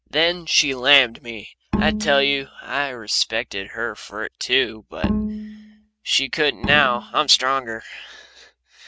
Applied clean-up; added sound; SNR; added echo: neural mask model RNNoise.